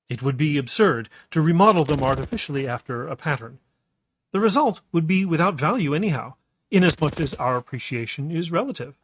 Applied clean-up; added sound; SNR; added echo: neural mask model RNNoise.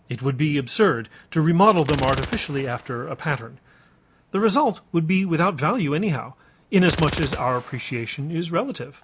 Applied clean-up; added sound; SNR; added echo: none; Gunshot, gunfire; 14 dB; none.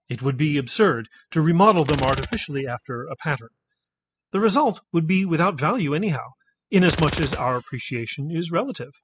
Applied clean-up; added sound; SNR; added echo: classical method spectral subtraction.